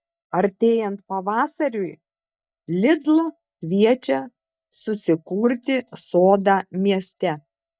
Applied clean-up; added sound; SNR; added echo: neural mask model DeepFilterNet 3.